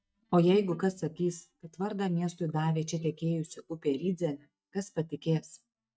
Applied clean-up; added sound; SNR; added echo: neural mask model DeepFilterNet 3.